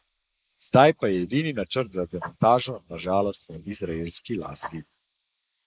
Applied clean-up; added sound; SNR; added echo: neural mask model Resemble Enhance denoiser.